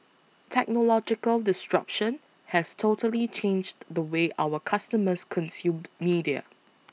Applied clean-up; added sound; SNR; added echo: none; none; none; none.